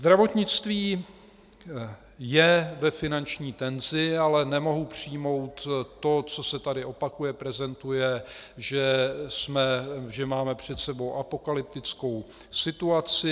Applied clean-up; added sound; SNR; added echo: none; none; none; none.